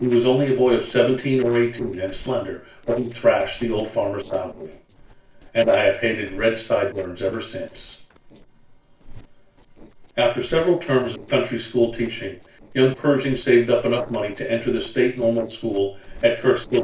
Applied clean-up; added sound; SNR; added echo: neural separator model SepFormer DNS4.